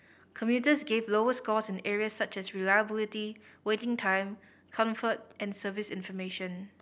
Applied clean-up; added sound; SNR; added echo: none; none; none; none.